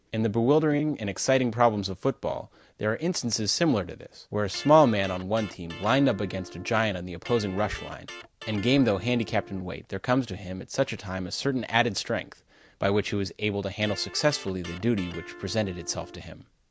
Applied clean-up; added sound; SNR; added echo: none; Electric guitar; 17 dB; none.